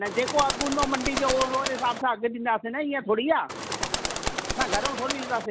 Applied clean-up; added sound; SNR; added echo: none; Bird; 3 dB; none.